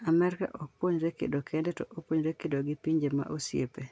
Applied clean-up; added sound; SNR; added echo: none; none; none; none.